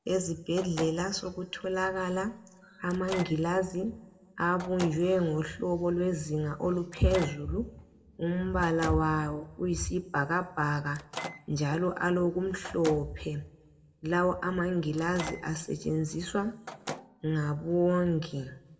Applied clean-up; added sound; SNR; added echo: none; Microwave oven; 16 dB; reverberation time 1.1 s.